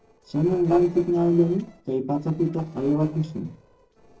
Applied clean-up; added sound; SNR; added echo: neural separator model SepFormer DNS4.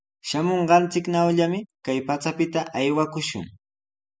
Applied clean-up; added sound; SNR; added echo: none; none; none; none.